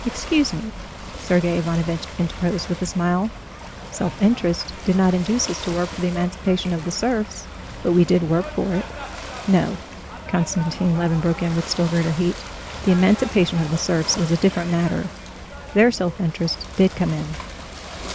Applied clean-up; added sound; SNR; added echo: none; Ocean / Boat, Water vehicle; 12 dB; none.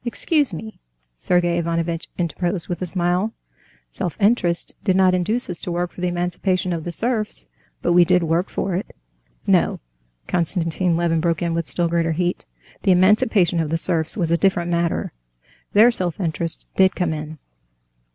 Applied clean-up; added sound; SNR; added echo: none; none; none; none.